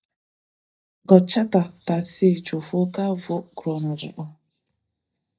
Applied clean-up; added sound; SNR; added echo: neural mask model DeepFilterNet 3.